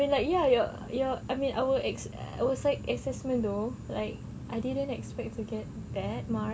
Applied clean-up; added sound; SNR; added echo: none; none; none; none.